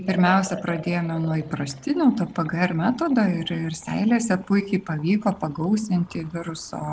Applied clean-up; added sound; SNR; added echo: none; Liquid; 19 dB; none.